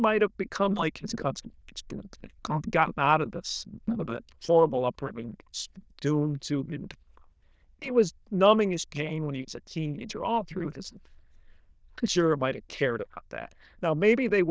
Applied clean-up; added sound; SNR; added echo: neural diffusion model UNIVERSE++.